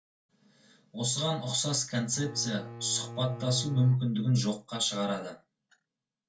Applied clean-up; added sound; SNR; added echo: none; Bowed string instrument; 13 dB; reverberation time 0.2 s.